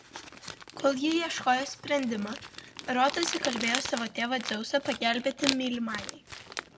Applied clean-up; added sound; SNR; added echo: none; Crumpling, crinkling; 8 dB; none.